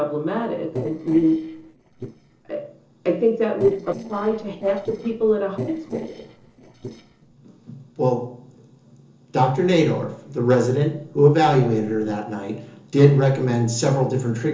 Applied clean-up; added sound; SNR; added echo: neural separator model SepFormer DNS4.